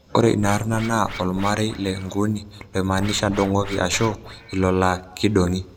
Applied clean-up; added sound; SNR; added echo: none; Scratching (performance technique); 14 dB; none.